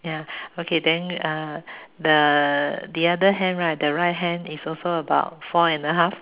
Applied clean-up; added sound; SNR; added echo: none; none; none; none.